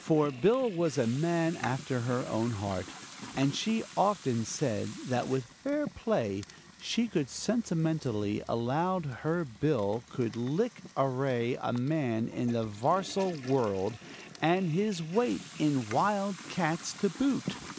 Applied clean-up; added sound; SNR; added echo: none; Toilet flush / Water tap, faucet + Fire; 17 dB; none.